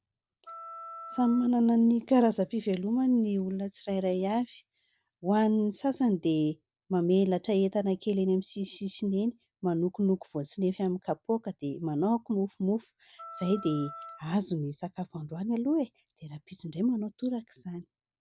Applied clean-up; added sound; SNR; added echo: none; Wind instrument, woodwind instrument; 17 dB; none.